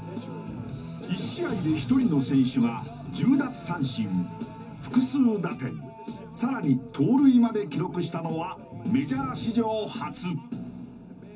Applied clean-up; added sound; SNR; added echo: none; Thump, thud; 17 dB; reverberation time 0.3 s.